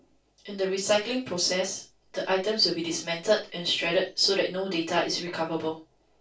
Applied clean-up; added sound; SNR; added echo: none; none; none; reverberation time 0.2 s.